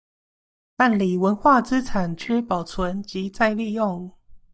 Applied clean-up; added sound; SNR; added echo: neural mask model DeepFilterNet 3.